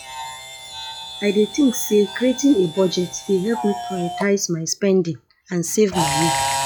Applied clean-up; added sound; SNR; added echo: classical method log-MMSE.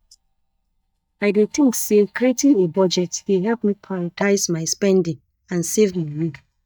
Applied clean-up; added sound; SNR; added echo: neural mask model DeepFilterNet 3.